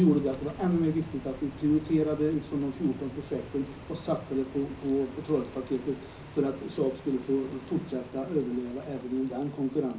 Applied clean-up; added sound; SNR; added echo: none; Rain; 16 dB; reverberation time 0.5 s.